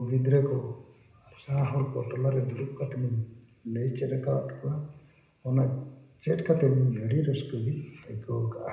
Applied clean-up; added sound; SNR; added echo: none; none; none; reverberation time 0.9 s.